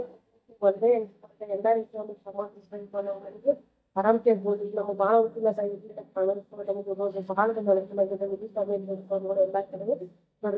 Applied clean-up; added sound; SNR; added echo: neural mask model DeepFilterNet 3.